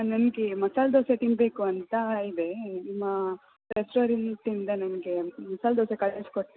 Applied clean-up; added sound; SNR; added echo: none; none; none; none.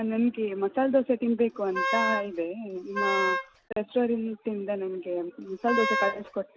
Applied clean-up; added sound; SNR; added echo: none; Wind instrument, woodwind instrument; 1 dB; none.